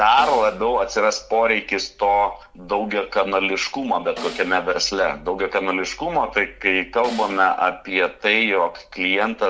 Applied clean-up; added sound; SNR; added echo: none; Snare drum; 17 dB; none.